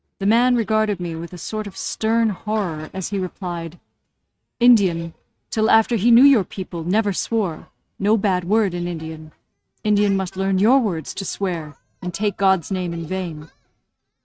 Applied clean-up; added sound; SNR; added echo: neural mask model RNNoise.